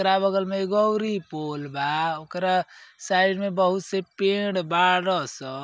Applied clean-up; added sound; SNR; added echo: none; none; none; none.